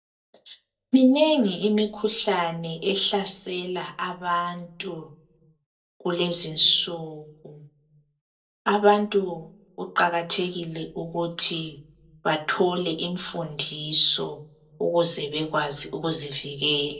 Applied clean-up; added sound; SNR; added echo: none; none; none; reverberation time 0.2 s.